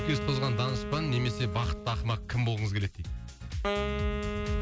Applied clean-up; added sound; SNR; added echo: none; Wind instrument, woodwind instrument; 6 dB; none.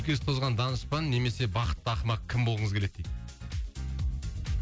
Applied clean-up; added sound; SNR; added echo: none; none; none; none.